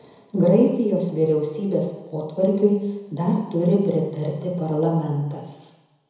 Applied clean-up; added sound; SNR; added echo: none; none; none; reverberation time 1.0 s.